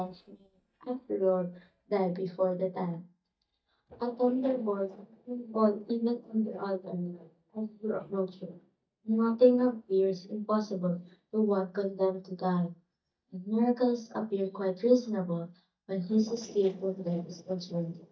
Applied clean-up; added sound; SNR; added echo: neural mask model DeepFilterNet 3.